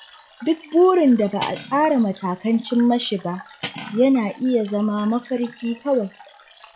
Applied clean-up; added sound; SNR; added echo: classical method log-MMSE.